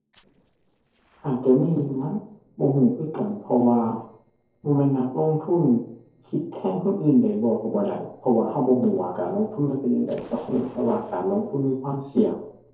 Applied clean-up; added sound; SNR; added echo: neural separator model SepFormer DNS4.